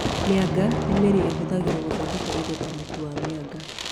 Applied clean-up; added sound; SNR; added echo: none; Bowed string instrument + Fireworks; 2 dB; none.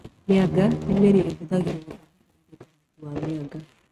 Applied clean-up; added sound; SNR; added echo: neural mask model RNNoise.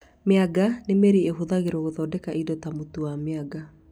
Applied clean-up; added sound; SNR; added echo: none; none; none; none.